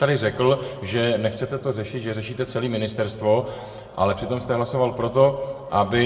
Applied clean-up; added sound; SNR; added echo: none; none; none; reverberation time 1.5 s.